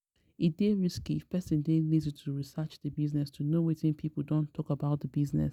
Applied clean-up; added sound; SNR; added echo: none; none; none; none.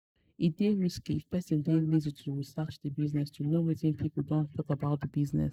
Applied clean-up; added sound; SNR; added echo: neural mask model Resemble Enhance denoiser.